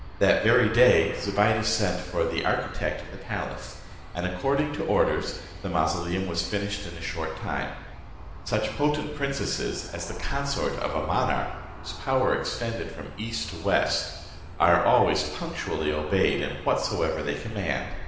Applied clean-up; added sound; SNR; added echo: none; Aircraft; 15 dB; reverberation time 1.1 s.